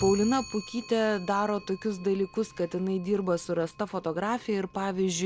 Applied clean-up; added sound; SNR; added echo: none; Clock; 17 dB; none.